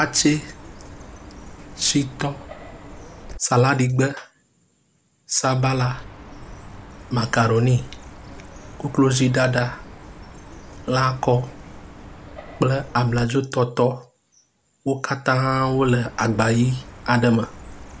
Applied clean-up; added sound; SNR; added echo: none; Chirp, tweet; 17 dB; none.